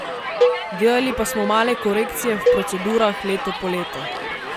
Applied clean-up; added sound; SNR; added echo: none; Crowd + Cowbell; 1 dB; none.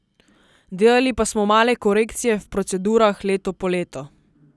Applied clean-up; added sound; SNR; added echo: none; none; none; none.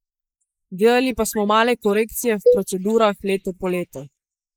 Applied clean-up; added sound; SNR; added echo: neural mask model Resemble Enhance denoiser.